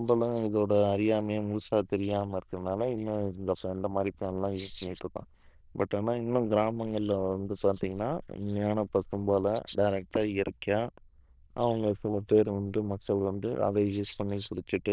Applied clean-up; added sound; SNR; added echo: neural diffusion model UNIVERSE++.